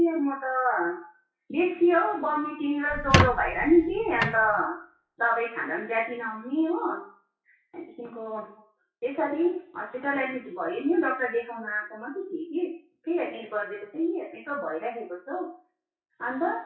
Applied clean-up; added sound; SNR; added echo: classical method WPE with log-MMSE.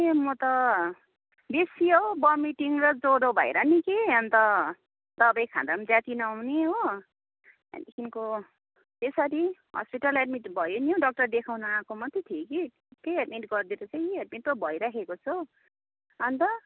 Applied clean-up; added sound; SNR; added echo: none; none; none; none.